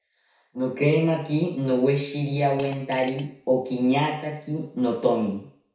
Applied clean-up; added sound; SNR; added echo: none; Fart; 19 dB; reverberation time 0.6 s.